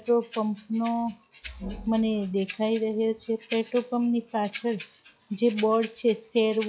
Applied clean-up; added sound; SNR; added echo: classical method log-MMSE.